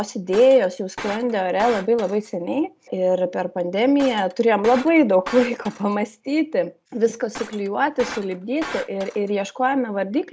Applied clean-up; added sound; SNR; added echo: none; Shatter; 15 dB; none.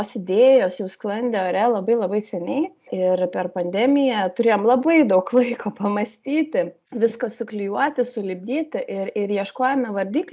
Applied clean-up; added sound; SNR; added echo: none; none; none; none.